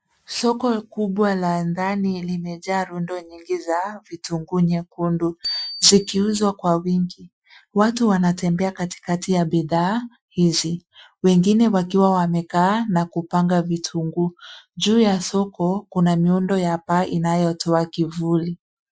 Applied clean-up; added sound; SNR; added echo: classical method Wiener filter.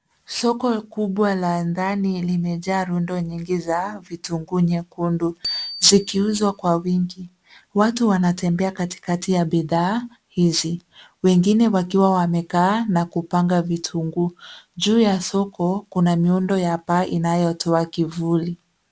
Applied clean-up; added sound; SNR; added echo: none; Bicycle bell; 15 dB; none.